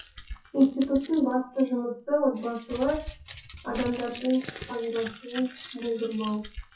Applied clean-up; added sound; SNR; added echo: classical method WPE with log-MMSE.